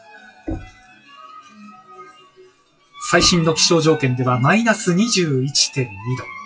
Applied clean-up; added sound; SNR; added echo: classical method WPE with log-MMSE.